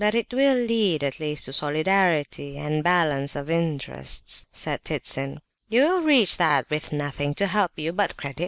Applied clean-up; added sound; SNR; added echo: none; none; none; none.